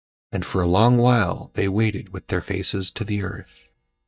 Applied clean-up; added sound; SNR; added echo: neural mask model DeepFilterNet 3.